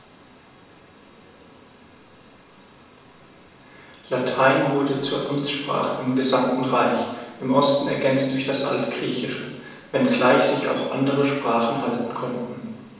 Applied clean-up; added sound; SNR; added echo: none; none; none; reverberation time 0.9 s.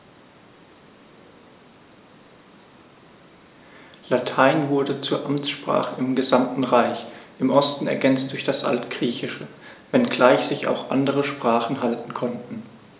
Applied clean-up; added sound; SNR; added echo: none; none; none; none.